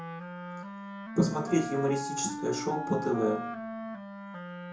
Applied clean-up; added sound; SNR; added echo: none; Wind instrument, woodwind instrument; 6 dB; reverberation time 0.5 s.